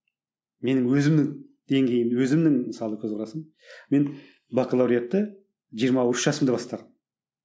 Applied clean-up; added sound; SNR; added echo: none; none; none; none.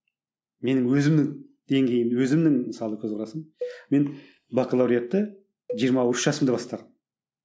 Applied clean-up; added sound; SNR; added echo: none; Cowbell; 17 dB; none.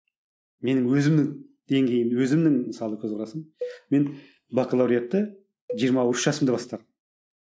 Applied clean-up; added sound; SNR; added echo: neural mask model RNNoise.